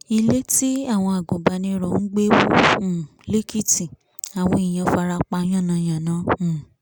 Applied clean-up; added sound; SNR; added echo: none; none; none; none.